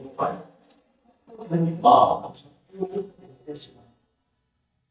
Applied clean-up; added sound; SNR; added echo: neural mask model DeepFilterNet 3.